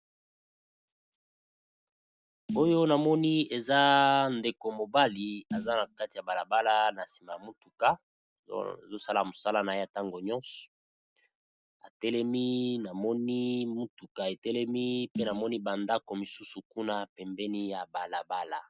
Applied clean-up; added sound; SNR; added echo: none; Snare drum; 12 dB; none.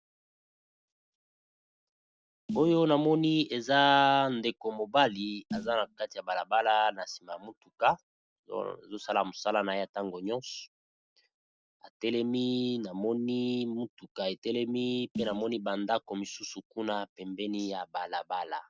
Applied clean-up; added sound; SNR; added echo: neural separator model SepFormer DNS4.